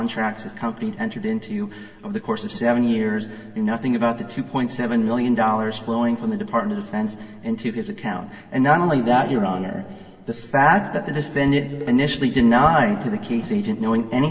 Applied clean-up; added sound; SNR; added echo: none; Dishes, pots, and pans; 16 dB; reverberation time 1.8 s.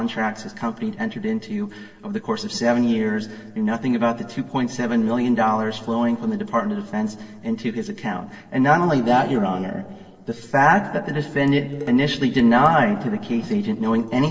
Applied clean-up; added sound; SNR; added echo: neural separator model SepFormer DNS4.